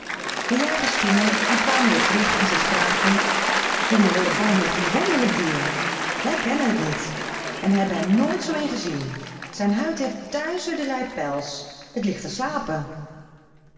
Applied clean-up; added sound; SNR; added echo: none; Applause / Cheering; 1 dB; reverberation time 2.3 s.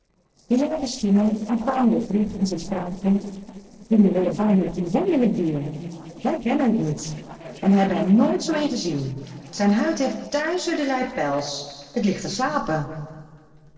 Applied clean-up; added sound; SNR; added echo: neural separator model SepFormer DNS4.